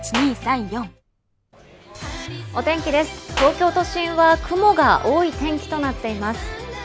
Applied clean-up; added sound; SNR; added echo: none; Clapping; 15 dB; none.